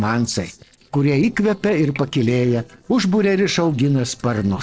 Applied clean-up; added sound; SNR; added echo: neural separator model SepFormer DNS4.